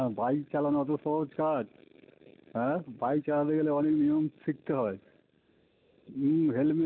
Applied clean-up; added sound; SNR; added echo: none; none; none; none.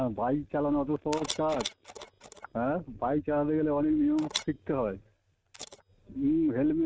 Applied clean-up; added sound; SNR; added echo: neural mask model RNNoise.